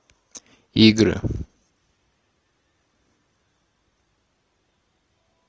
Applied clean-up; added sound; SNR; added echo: none; none; none; none.